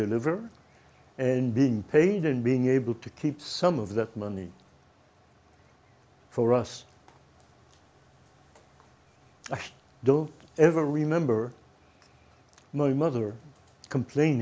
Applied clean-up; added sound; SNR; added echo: none; none; none; none.